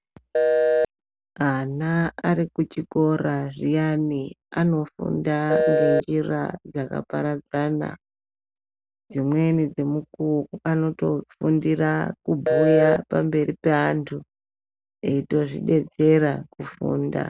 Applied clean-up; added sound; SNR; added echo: none; Telephone; -2 dB; none.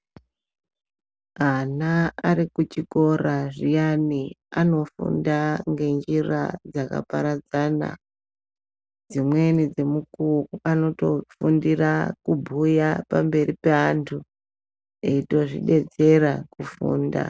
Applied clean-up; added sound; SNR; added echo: none; none; none; none.